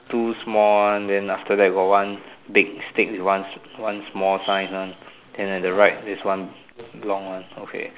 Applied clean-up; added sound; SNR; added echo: none; none; none; none.